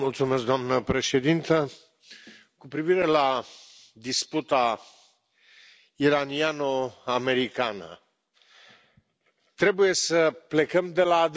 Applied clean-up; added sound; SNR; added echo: none; none; none; none.